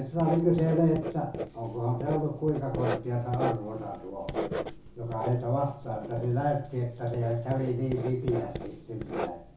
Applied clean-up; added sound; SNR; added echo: none; Writing; 8 dB; reverberation time 0.6 s.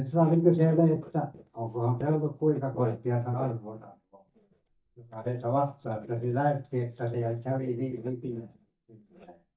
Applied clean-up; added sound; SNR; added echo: neural mask model DeepFilterNet 3.